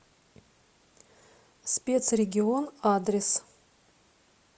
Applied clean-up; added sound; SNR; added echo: none; none; none; none.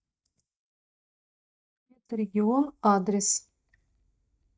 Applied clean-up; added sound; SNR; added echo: neural mask model DeepFilterNet 3.